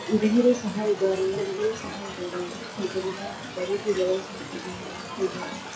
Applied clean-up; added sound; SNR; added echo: classical method log-MMSE.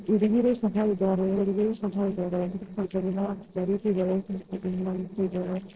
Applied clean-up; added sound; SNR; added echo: neural separator model SepFormer DNS4.